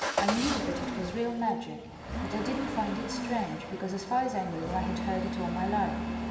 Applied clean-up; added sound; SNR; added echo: none; Engine starting / Accelerating, revving, vroom / Motor vehicle (road); 2 dB; reverberation time 1.6 s.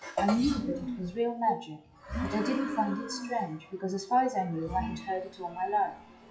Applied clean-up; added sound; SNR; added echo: classical method WPE with log-MMSE.